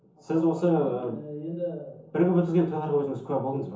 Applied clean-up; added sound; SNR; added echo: none; none; none; reverberation time 0.7 s.